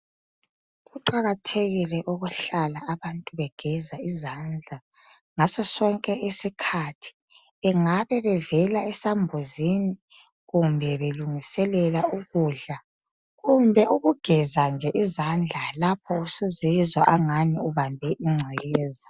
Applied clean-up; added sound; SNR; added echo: none; none; none; none.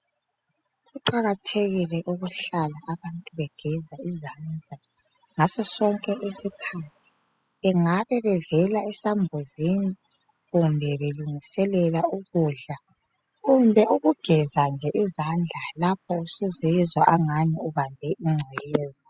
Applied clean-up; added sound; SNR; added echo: classical method spectral subtraction.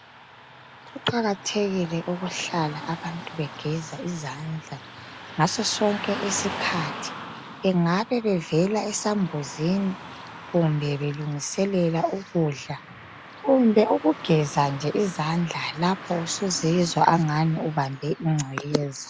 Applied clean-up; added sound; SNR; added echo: none; Car passing by / Traffic noise, roadway noise; 14 dB; none.